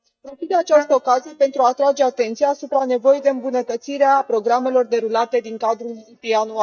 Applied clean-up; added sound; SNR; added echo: neural mask model DeepFilterNet 3.